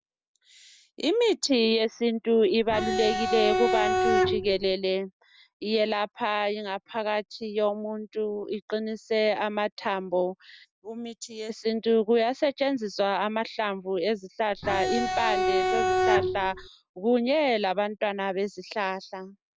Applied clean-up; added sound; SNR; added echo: none; Bowed string instrument; -1 dB; none.